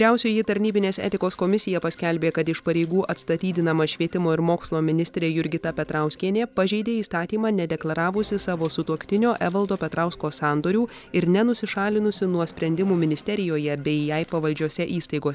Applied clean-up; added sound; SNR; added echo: none; none; none; none.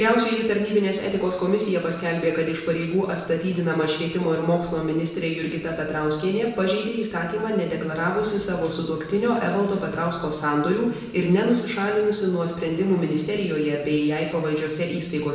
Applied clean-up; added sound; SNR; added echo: none; none; none; reverberation time 0.9 s.